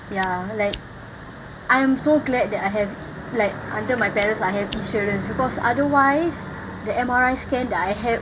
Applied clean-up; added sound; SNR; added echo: none; Fire; 16 dB; none.